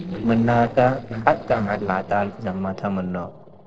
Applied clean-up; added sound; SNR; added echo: neural separator model SepFormer DNS4.